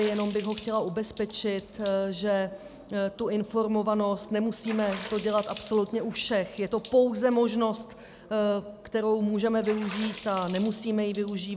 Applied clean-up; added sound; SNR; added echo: none; Water / Splash, splatter; 18 dB; none.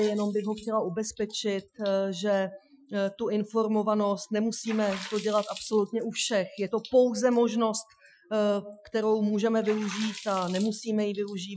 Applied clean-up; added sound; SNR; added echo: classical method Wiener filter.